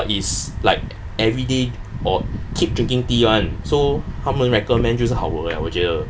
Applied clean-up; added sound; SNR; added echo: none; none; none; none.